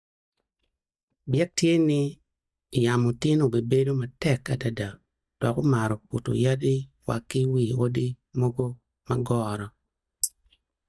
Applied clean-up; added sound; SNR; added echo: neural mask model DeepFilterNet 3.